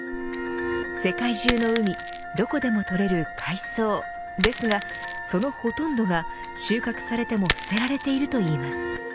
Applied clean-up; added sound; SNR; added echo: none; Coin (dropping); 6 dB; none.